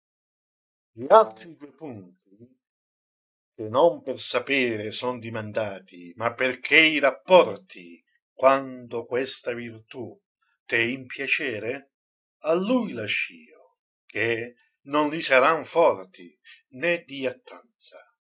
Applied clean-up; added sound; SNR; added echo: neural mask model DeepFilterNet 3.